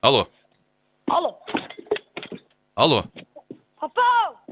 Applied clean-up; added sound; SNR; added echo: none; none; none; none.